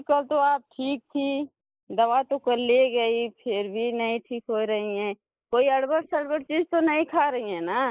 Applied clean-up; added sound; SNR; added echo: neural mask model Resemble Enhance denoiser.